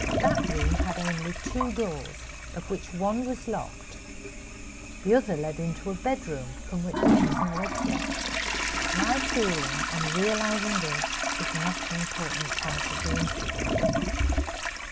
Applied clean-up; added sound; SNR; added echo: none; Toilet flush; -2 dB; none.